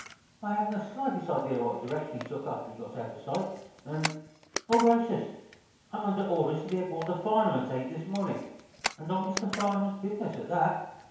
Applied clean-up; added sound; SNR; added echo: none; Camera; 13 dB; reverberation time 1.0 s.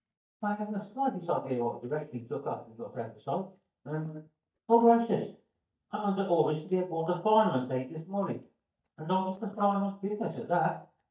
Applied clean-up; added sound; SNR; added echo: neural mask model DeepFilterNet 3.